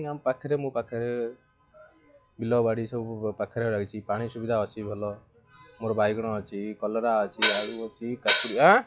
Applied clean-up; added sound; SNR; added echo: classical method log-MMSE.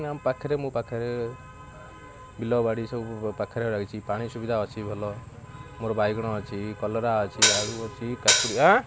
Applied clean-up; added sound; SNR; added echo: none; Hi-hat; -4 dB; none.